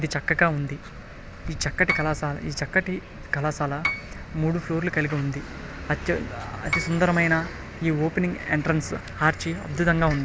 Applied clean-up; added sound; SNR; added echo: none; Piano; 10 dB; none.